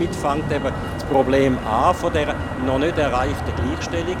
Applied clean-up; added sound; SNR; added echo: none; Motor vehicle (road); 4 dB; none.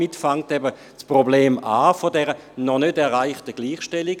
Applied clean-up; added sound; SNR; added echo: none; none; none; none.